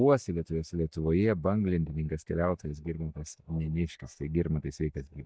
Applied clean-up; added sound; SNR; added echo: neural mask model DeepFilterNet 3.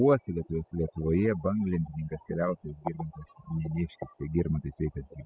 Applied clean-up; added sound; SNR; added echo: classical method spectral subtraction.